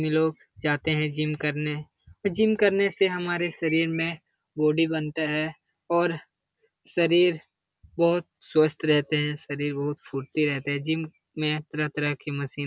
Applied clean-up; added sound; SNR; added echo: none; none; none; none.